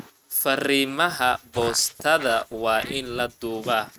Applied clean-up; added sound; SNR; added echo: neural mask model RNNoise.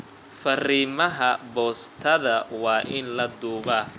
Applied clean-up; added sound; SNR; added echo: none; none; none; none.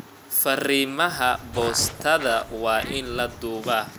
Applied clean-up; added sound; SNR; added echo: none; Fart; 12 dB; none.